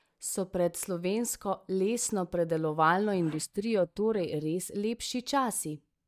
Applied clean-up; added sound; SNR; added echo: neural mask model DeepFilterNet 3.